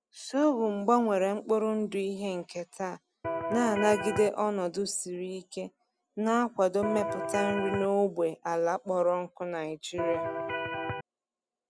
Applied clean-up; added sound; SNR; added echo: none; Electric guitar; 3 dB; none.